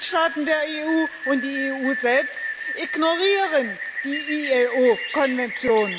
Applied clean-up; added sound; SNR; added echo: none; Rain; 8 dB; none.